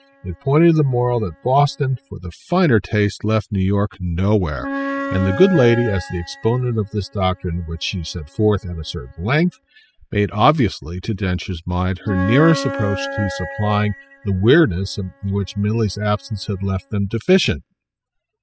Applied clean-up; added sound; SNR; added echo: classical method spectral subtraction.